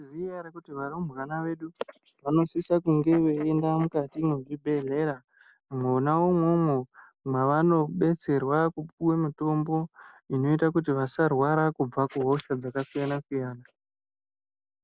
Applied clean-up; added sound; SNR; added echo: none; none; none; none.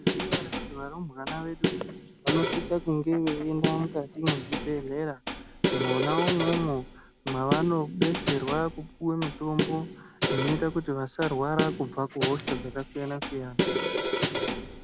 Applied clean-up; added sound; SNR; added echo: none; Snare drum; -2 dB; none.